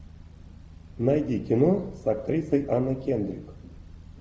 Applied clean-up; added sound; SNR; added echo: none; none; none; none.